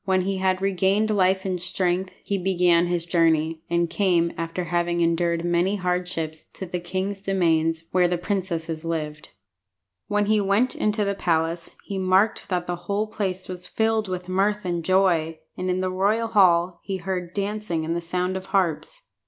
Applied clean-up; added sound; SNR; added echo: none; none; none; none.